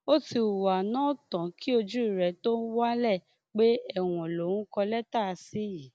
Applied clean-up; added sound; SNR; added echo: none; none; none; none.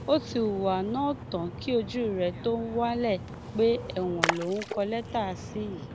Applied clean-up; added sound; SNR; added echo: none; Splash, splatter; 8 dB; none.